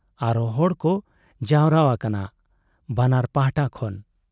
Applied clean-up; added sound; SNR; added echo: none; none; none; none.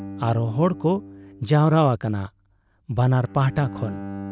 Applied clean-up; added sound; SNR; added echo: none; Bowed string instrument; 15 dB; none.